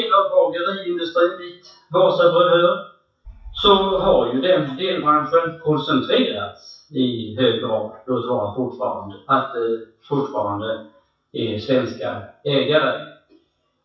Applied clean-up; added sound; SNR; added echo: classical method WPE with log-MMSE.